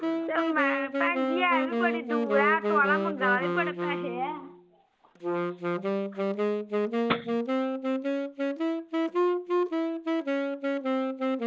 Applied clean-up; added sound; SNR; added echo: none; Wind instrument, woodwind instrument; -4 dB; none.